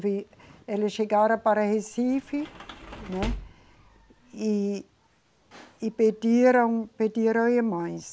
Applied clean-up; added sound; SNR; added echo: none; Sliding door / Slam; 13 dB; none.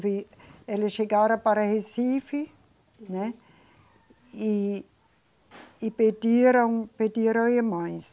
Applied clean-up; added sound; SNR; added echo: none; none; none; none.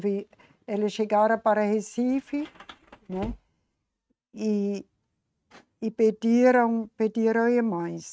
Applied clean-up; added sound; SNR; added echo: neural mask model RNNoise.